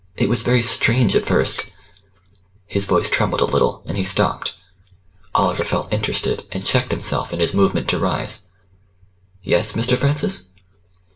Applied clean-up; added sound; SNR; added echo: none; Chink, clink; 16 dB; reverberation time 0.2 s.